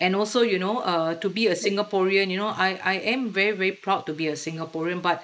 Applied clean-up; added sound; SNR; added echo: neural mask model Resemble Enhance denoiser.